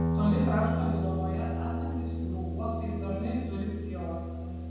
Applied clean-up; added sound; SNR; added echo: none; Guitar; -3 dB; reverberation time 1.2 s.